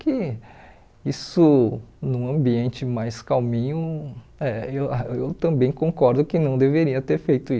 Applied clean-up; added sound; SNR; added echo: none; none; none; none.